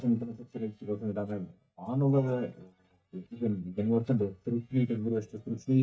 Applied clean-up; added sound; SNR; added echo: neural mask model DeepFilterNet 3.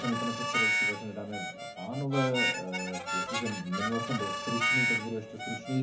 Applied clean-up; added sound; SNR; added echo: none; Harmonica; -2 dB; reverberation time 0.3 s.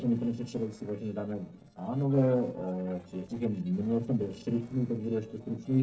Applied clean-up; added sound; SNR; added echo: neural separator model SepFormer DNS4.